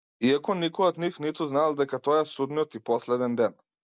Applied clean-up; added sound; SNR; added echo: none; none; none; none.